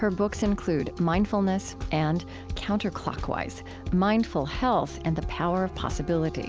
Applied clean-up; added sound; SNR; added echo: none; none; none; none.